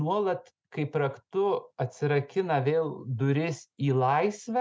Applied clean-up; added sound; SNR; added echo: none; none; none; none.